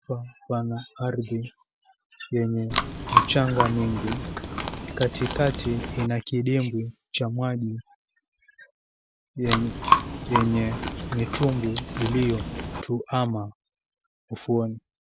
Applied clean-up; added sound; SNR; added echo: none; Chewing, mastication; 0 dB; none.